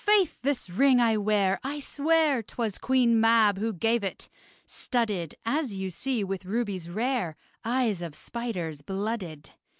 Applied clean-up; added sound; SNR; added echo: none; none; none; none.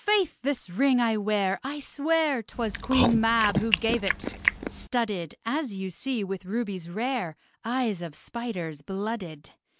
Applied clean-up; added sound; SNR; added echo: none; Chewing, mastication; 1 dB; none.